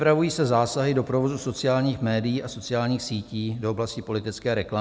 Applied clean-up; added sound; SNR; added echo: none; none; none; none.